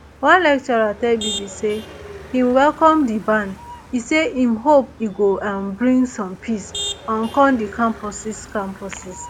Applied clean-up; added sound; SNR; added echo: none; Motor vehicle (road); 16 dB; none.